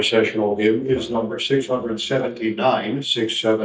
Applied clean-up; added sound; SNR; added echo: neural mask model DeepFilterNet 3.